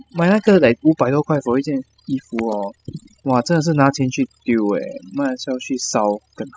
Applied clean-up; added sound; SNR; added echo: classical method spectral subtraction.